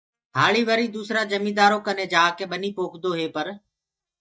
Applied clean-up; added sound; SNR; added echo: neural mask model DeepFilterNet 3.